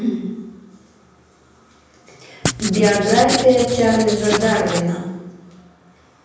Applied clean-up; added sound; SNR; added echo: none; Writing; 5 dB; reverberation time 1.1 s.